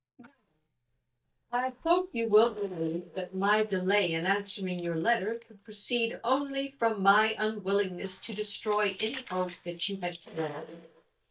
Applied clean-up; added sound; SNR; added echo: neural mask model DeepFilterNet 3.